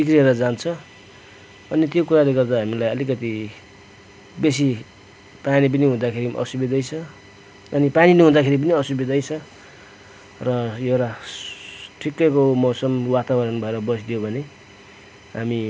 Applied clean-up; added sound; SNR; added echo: none; none; none; none.